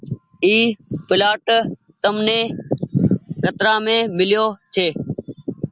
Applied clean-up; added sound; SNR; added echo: none; none; none; none.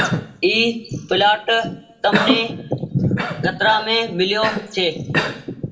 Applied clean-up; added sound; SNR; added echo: none; Cough; 6 dB; reverberation time 0.4 s.